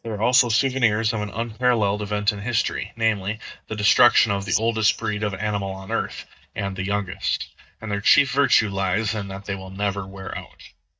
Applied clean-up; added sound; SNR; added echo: neural mask model DeepFilterNet 3.